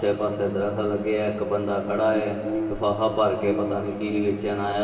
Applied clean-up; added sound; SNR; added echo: none; Bird; 11 dB; reverberation time 2.5 s.